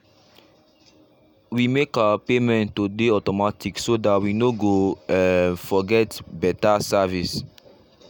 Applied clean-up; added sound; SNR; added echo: none; none; none; none.